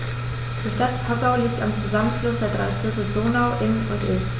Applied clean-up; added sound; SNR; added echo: none; none; none; none.